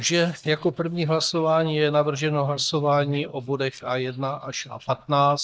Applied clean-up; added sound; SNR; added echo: neural mask model DeepFilterNet 3.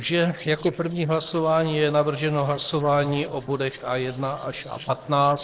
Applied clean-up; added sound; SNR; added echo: neural separator model SepFormer DNS4.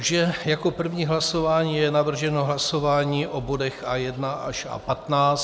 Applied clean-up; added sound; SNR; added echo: none; none; none; none.